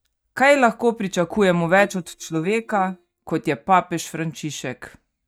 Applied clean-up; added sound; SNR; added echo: neural mask model DeepFilterNet 3.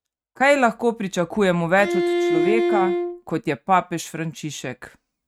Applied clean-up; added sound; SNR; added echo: neural mask model RNNoise.